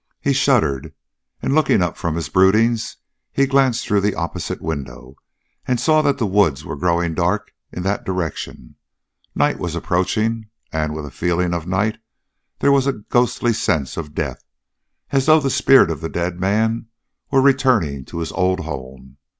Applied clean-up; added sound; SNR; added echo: none; none; none; none.